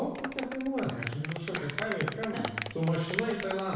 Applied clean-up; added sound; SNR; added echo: none; Clapping; 2 dB; reverberation time 1.0 s.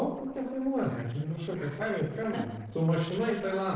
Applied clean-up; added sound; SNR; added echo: neural separator model SepFormer DNS4.